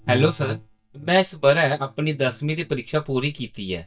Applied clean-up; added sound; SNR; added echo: neural mask model DeepFilterNet 3.